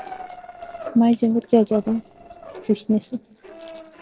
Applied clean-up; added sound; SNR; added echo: neural separator model SepFormer DNS4.